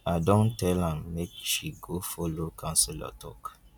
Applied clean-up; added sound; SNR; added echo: none; none; none; none.